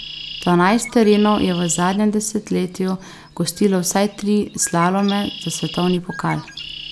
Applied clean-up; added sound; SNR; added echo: none; Bird; 16 dB; none.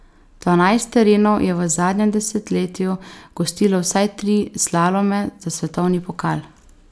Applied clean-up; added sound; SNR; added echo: none; none; none; none.